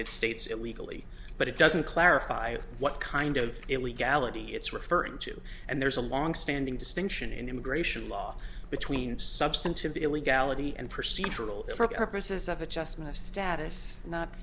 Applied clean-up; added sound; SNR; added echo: none; none; none; none.